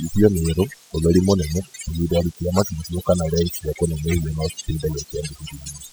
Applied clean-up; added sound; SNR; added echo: classical method spectral subtraction.